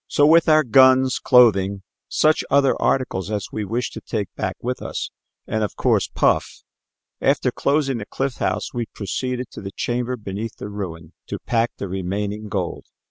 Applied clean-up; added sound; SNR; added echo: none; none; none; none.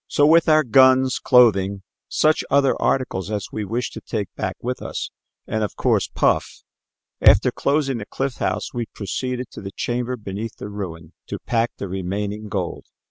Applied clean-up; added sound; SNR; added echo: none; Bass drum; -4 dB; none.